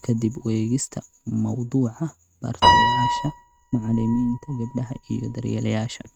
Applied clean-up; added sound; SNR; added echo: neural mask model RNNoise.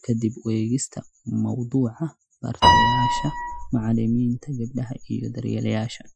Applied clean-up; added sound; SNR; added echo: classical method Wiener filter.